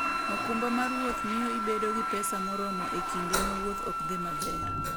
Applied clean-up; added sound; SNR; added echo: none; Wind instrument, woodwind instrument + Toilet flush; -3 dB; none.